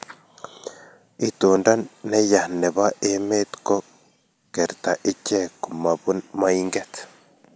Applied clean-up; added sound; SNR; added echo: none; none; none; none.